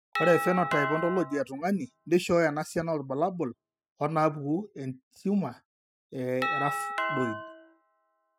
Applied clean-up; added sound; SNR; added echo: classical method spectral subtraction.